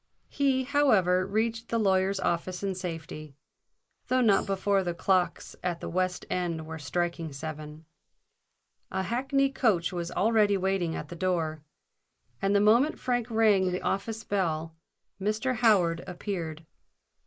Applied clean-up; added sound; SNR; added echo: neural mask model Resemble Enhance denoiser.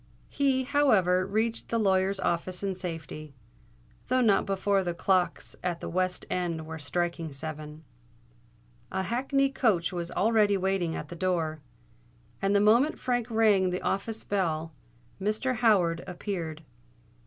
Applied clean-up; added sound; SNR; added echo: none; none; none; none.